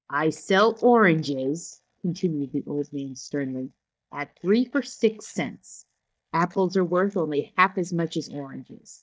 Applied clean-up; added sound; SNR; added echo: neural mask model DeepFilterNet 3.